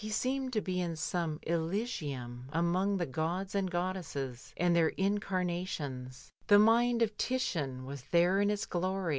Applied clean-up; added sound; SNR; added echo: none; none; none; none.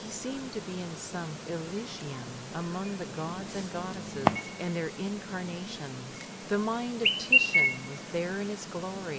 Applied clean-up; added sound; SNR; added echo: none; Chirp, tweet; -2 dB; none.